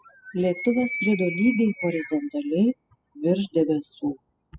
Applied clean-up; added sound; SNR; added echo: classical method spectral subtraction.